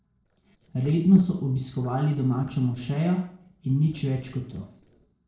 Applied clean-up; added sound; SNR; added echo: neural separator model SepFormer DNS4.